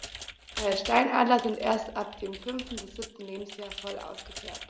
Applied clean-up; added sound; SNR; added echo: none; Computer keyboard; 12 dB; none.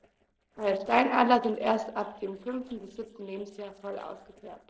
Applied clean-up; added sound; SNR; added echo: neural separator model SepFormer DNS4.